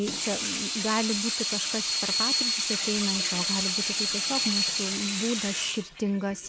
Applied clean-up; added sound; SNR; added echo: none; Sink (filling or washing) / Water tap, faucet; -3 dB; none.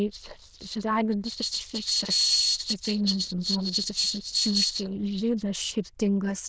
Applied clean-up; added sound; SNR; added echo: neural diffusion model UNIVERSE++.